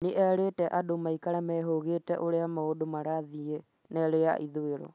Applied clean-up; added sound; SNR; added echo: none; none; none; none.